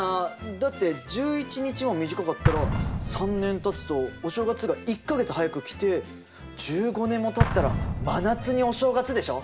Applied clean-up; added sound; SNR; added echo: none; Explosion; 6 dB; none.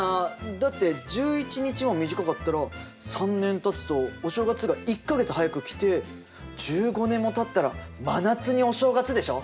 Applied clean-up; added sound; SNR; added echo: none; none; none; none.